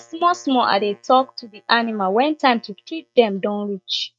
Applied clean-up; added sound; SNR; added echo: neural mask model DeepFilterNet 3.